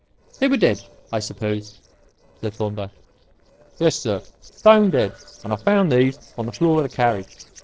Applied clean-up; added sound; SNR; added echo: neural separator model SepFormer DNS4.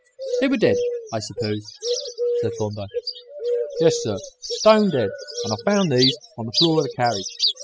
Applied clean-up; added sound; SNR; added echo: classical method spectral subtraction.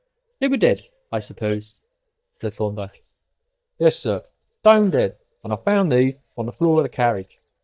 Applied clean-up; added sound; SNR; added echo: neural mask model DeepFilterNet 3.